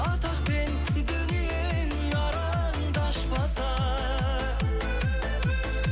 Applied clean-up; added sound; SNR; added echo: none; none; none; none.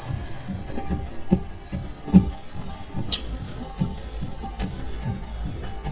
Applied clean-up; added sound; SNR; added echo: neural mask model DeepFilterNet 3.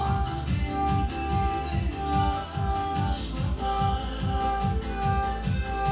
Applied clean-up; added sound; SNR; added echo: none; Organ; 3 dB; reverberation time 0.6 s.